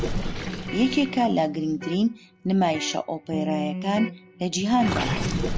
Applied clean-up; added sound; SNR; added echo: none; Electric guitar + Gurgling; 5 dB; none.